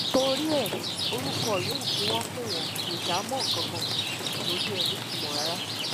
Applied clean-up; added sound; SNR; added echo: none; Rain; -3 dB; none.